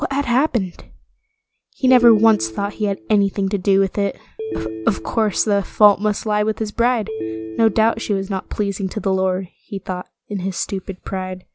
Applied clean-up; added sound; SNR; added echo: none; Telephone; 11 dB; none.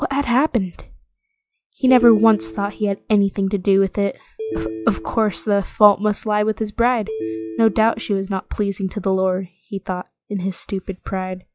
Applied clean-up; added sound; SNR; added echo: classical method log-MMSE.